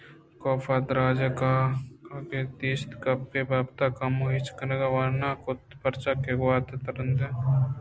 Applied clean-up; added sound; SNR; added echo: none; none; none; none.